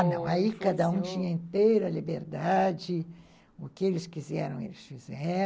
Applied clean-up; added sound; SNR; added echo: none; none; none; none.